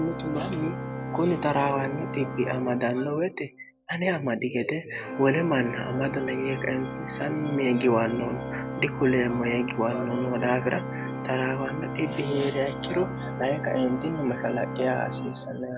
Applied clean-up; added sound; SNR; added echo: none; Organ; 7 dB; none.